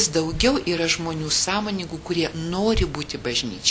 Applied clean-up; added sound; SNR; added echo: none; none; none; none.